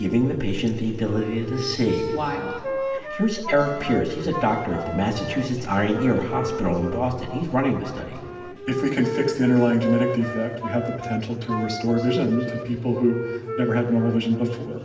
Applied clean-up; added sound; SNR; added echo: none; Wind instrument, woodwind instrument; 9 dB; reverberation time 2.4 s.